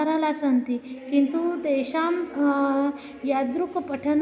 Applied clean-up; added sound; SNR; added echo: none; none; none; none.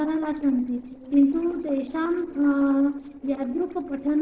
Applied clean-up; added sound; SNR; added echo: neural separator model SepFormer DNS4.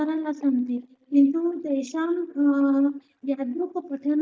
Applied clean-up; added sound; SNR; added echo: neural mask model DeepFilterNet 3.